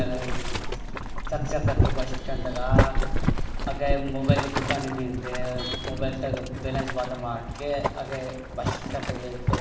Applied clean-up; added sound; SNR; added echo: none; Boiling; -5 dB; reverberation time 1.1 s.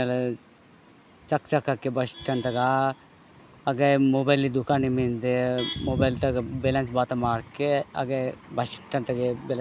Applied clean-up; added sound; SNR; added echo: none; none; none; none.